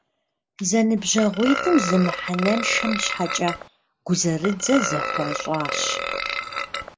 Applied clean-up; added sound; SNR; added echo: none; Burping, eructation; 5 dB; none.